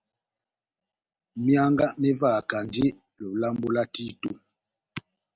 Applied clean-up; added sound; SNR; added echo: none; none; none; none.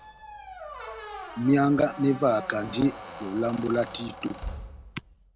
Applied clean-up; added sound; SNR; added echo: none; Squeak; 13 dB; none.